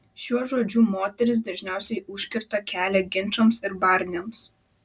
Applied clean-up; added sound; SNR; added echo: none; none; none; none.